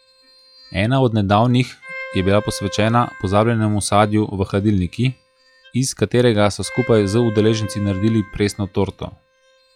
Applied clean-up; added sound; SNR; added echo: classical method log-MMSE.